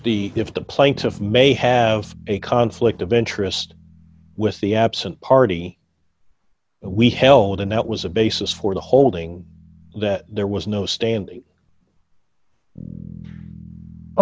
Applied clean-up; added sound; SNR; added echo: none; Bass guitar; 20 dB; none.